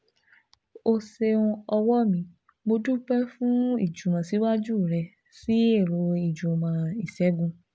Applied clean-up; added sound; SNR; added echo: none; none; none; none.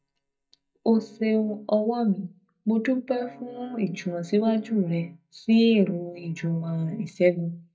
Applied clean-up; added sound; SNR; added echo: neural mask model DeepFilterNet 3.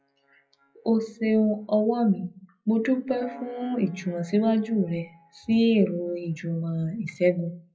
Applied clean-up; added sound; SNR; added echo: classical method WPE with log-MMSE.